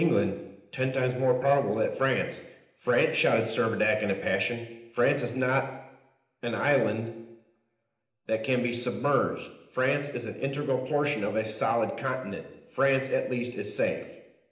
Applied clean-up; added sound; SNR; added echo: none; none; none; reverberation time 0.8 s.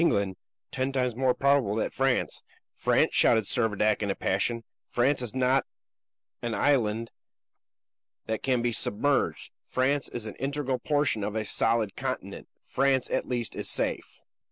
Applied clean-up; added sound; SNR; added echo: none; none; none; none.